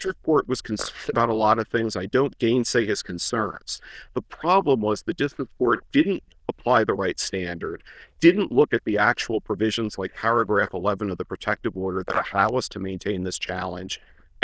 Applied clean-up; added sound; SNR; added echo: neural diffusion model UNIVERSE++.